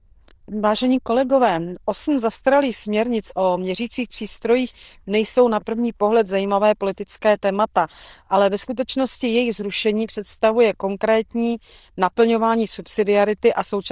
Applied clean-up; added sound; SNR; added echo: neural diffusion model UNIVERSE++.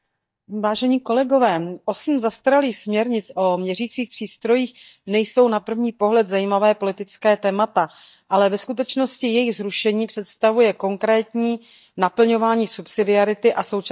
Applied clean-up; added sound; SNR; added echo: neural mask model DeepFilterNet 3.